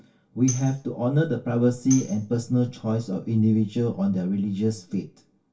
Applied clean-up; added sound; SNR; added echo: none; Tambourine; 16 dB; reverberation time 0.2 s.